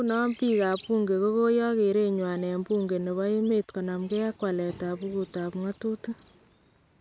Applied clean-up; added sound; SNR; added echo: none; none; none; none.